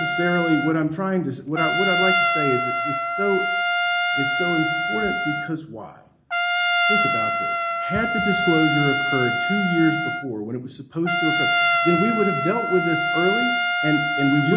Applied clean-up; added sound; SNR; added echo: none; Trumpet; -1 dB; reverberation time 0.4 s.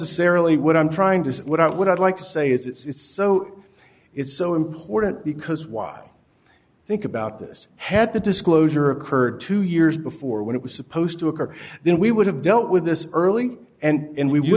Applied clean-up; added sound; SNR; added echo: none; none; none; none.